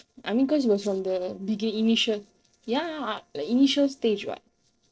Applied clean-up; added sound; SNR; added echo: neural separator model SepFormer DNS4.